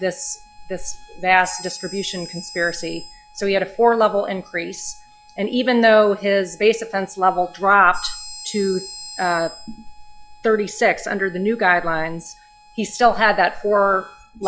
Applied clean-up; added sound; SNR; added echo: classical method log-MMSE.